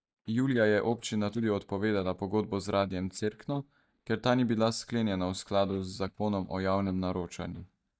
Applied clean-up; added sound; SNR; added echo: neural mask model DeepFilterNet 3.